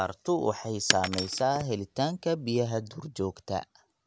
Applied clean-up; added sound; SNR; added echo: none; Shatter; 4 dB; none.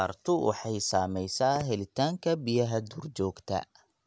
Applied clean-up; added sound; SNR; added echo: none; none; none; none.